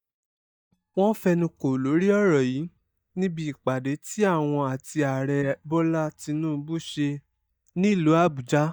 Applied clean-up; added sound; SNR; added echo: neural mask model DeepFilterNet 3.